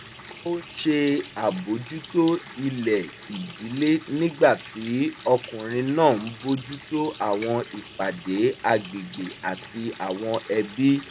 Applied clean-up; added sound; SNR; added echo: none; Water tap, faucet; 17 dB; none.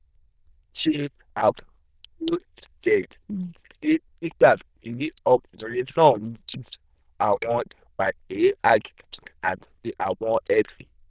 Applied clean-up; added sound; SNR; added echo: neural diffusion model UNIVERSE++.